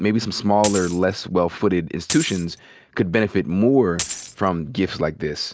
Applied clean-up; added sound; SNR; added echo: none; Coin (dropping); 9 dB; none.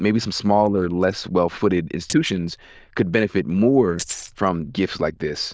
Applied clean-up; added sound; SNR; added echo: neural diffusion model UNIVERSE++.